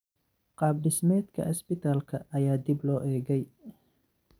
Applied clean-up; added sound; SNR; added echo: none; none; none; none.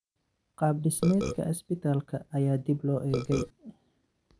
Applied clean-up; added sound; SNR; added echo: none; Burping, eructation; 3 dB; none.